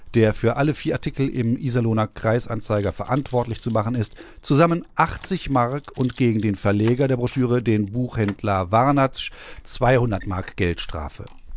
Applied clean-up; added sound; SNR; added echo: none; Keys jangling; 18 dB; none.